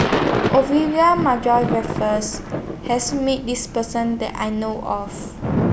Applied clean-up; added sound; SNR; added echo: none; Thunder / Rain; 4 dB; none.